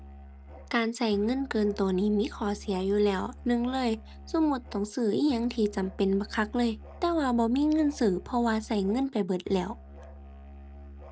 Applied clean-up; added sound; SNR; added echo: none; Musical instrument; 17 dB; none.